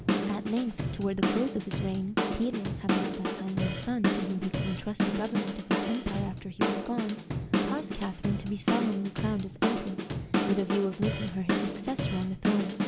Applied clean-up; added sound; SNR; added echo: none; Drum / Drum kit; -2 dB; none.